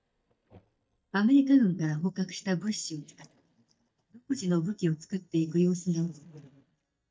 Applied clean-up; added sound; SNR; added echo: neural mask model DeepFilterNet 3.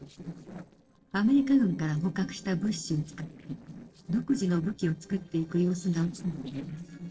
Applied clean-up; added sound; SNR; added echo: neural separator model SepFormer DNS4.